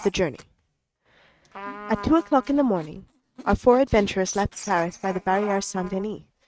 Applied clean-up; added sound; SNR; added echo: neural mask model RNNoise.